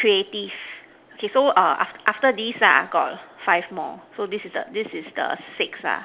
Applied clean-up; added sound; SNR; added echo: none; none; none; none.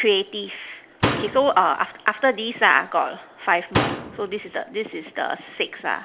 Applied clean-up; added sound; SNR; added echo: none; Slam; 4 dB; none.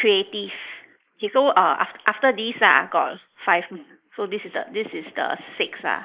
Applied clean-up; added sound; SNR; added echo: neural mask model Resemble Enhance denoiser.